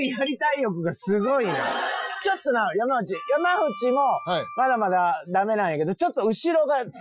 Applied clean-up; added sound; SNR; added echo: classical method Wiener filter.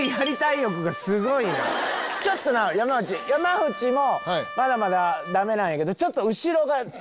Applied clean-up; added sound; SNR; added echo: none; Bell + Trumpet; 15 dB; none.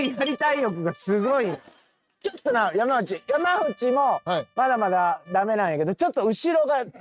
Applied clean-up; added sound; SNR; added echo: neural mask model RNNoise.